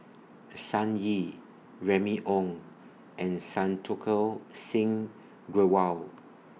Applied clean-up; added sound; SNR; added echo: none; none; none; none.